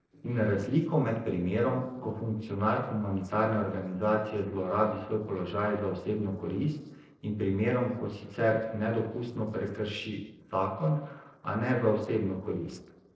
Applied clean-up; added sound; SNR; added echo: neural separator model SepFormer DNS4.